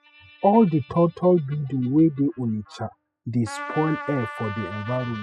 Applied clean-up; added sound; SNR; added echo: classical method spectral subtraction.